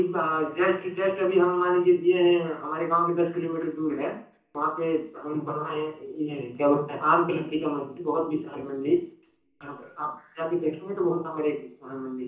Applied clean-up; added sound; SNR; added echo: none; none; none; reverberation time 0.6 s.